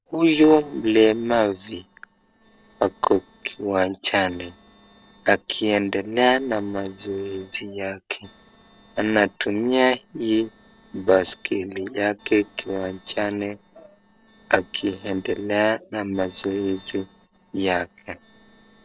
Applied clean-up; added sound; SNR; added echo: neural separator model SepFormer DNS4.